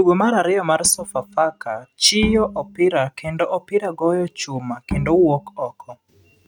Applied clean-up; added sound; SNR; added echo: neural mask model RNNoise.